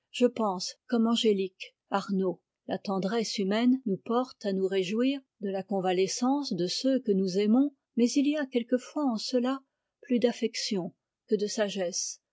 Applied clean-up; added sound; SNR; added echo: none; none; none; none.